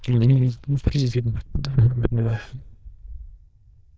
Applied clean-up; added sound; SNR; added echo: neural diffusion model UNIVERSE++.